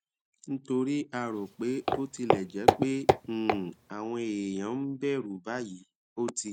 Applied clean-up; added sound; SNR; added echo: none; Walk, footsteps; -4 dB; none.